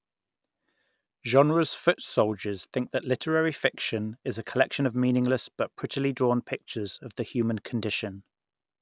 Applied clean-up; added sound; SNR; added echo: none; none; none; none.